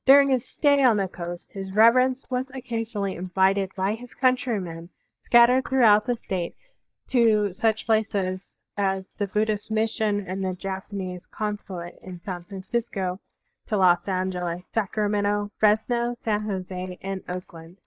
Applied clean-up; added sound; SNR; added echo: neural mask model DeepFilterNet 3.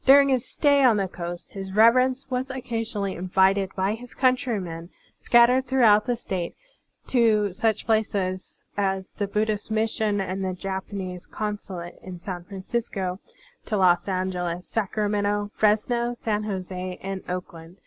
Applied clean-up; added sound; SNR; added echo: none; none; none; none.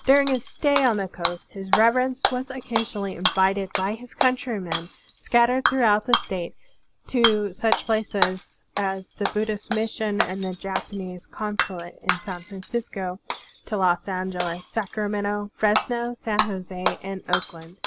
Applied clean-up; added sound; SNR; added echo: none; Shatter / Hammer; 5 dB; none.